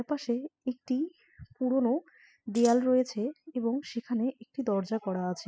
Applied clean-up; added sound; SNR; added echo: classical method spectral subtraction.